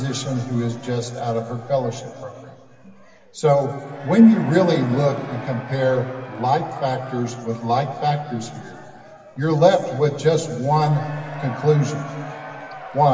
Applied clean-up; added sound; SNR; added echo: none; Crowd / Cheering; 17 dB; reverberation time 2.3 s.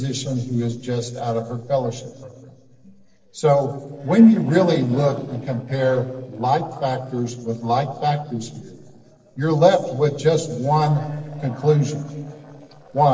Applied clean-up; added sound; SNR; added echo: neural separator model SepFormer DNS4.